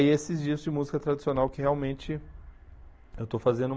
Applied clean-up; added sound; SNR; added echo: none; Fixed-wing aircraft, airplane; 19 dB; none.